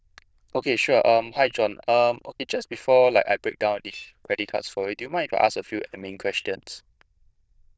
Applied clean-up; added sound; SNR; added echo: neural diffusion model UNIVERSE++.